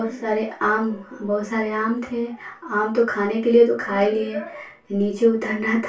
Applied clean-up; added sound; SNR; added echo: none; none; none; reverberation time 0.2 s.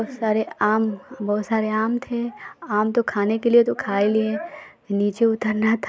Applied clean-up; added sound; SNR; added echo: none; none; none; none.